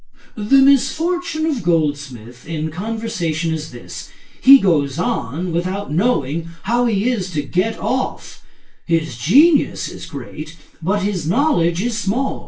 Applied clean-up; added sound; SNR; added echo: none; none; none; reverberation time 0.2 s.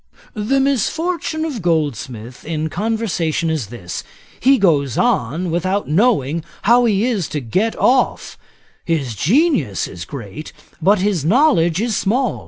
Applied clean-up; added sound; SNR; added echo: none; none; none; none.